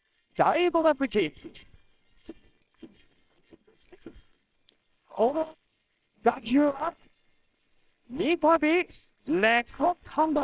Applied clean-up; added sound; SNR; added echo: neural separator model SepFormer WHAMR!.